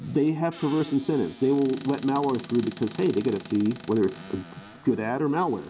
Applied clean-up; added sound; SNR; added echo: none; Squeak / Cupboard open or close; 14 dB; none.